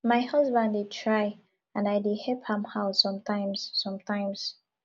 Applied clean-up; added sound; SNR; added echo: none; none; none; none.